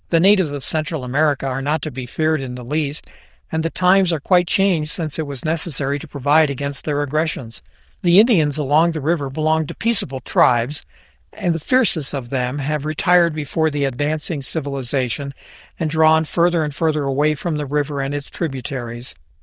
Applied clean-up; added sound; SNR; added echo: neural diffusion model UNIVERSE++.